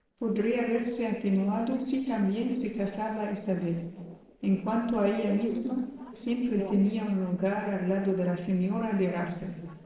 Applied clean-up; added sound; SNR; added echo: neural separator model SepFormer DNS4.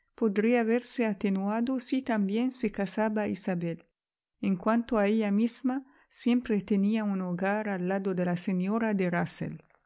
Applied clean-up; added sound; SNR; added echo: none; none; none; none.